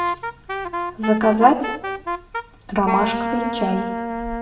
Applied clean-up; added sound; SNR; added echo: none; Wind instrument, woodwind instrument; 4 dB; reverberation time 0.7 s.